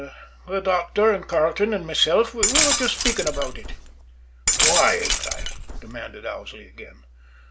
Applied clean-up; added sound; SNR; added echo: none; Glass; -2 dB; none.